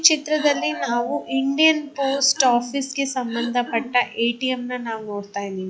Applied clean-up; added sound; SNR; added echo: classical method log-MMSE.